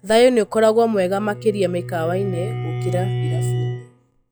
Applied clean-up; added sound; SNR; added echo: classical method log-MMSE.